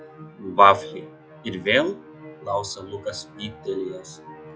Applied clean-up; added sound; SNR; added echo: classical method log-MMSE.